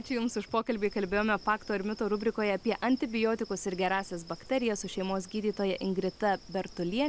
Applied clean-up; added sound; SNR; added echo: none; Insect; 18 dB; none.